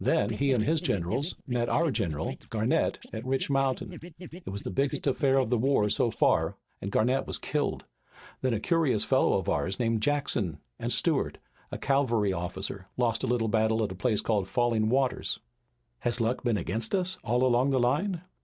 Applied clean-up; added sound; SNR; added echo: neural mask model DeepFilterNet 3.